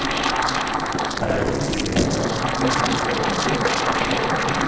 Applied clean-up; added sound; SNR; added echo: neural separator model SepFormer DNS4.